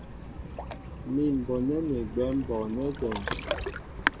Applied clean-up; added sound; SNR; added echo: none; Ocean; 5 dB; none.